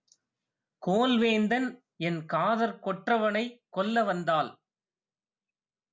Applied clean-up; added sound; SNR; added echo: none; none; none; none.